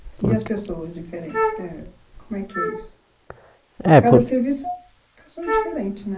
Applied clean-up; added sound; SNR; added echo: neural mask model Resemble Enhance denoiser.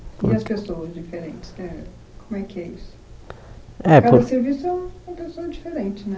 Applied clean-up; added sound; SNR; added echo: none; none; none; none.